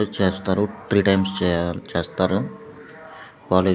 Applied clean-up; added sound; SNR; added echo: none; none; none; none.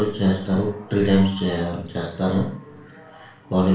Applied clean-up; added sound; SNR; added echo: none; none; none; reverberation time 0.4 s.